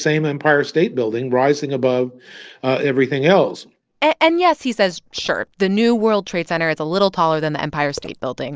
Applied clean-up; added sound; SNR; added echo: neural separator model SepFormer DNS4.